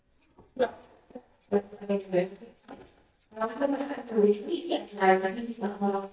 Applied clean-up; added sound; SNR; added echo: neural mask model DeepFilterNet 3.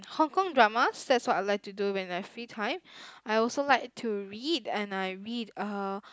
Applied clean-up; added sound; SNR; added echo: none; none; none; none.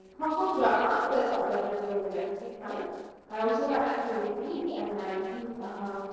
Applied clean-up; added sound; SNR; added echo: neural separator model SepFormer DNS4.